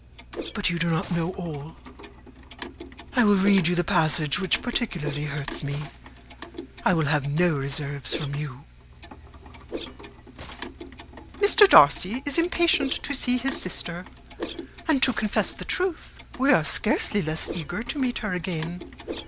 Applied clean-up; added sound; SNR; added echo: none; Whoosh, swoosh, swish + Clock; 14 dB; none.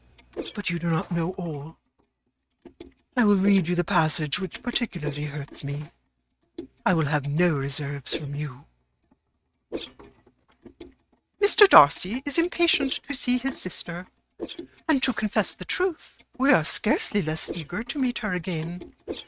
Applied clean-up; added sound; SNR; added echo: neural mask model RNNoise.